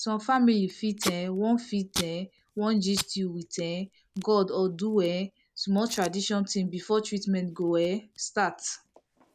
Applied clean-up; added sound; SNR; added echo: none; Packing tape, duct tape; 15 dB; none.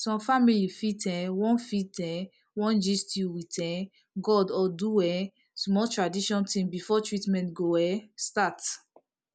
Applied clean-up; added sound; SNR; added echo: none; none; none; none.